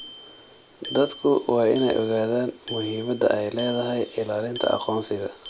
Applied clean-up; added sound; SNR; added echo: none; Bicycle bell; 16 dB; none.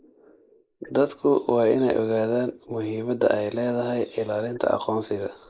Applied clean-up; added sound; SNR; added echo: neural mask model Resemble Enhance denoiser.